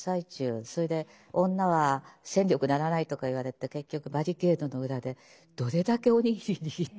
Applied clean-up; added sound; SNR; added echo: none; none; none; none.